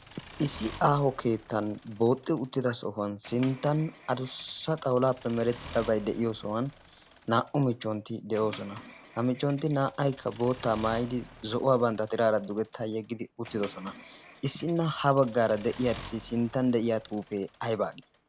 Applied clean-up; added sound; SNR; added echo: none; Accelerating, revving, vroom / Mechanisms; 19 dB; none.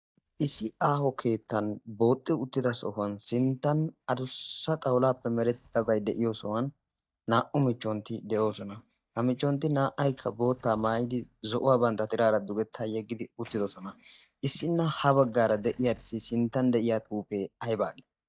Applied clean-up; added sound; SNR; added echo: neural mask model DeepFilterNet 3.